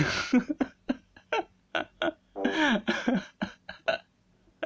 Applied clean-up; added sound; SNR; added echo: none; Brass instrument; 9 dB; none.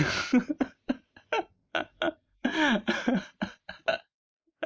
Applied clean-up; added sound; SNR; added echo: neural mask model Resemble Enhance denoiser.